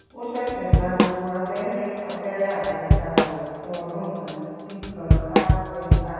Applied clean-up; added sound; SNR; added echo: none; Drum / Drum kit; -4 dB; reverberation time 2.2 s.